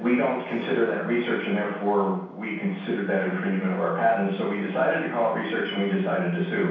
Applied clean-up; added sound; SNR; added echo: none; none; none; reverberation time 0.7 s.